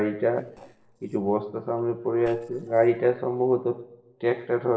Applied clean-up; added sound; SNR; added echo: neural separator model SepFormer DNS4.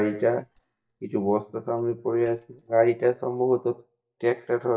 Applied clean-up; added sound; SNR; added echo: neural mask model DeepFilterNet 3.